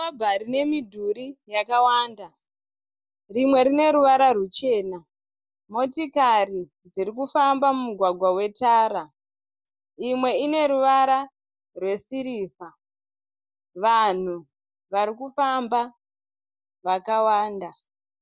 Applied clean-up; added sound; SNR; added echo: none; none; none; none.